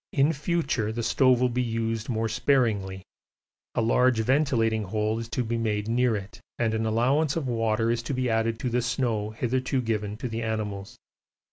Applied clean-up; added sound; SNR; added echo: none; none; none; none.